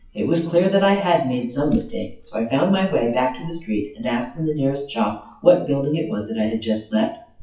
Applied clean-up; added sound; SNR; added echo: classical method WPE with log-MMSE.